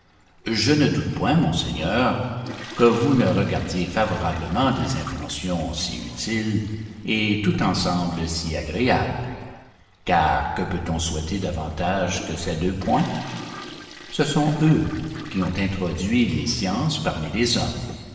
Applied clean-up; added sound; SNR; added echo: none; Toilet flush; 18 dB; reverberation time 1.6 s.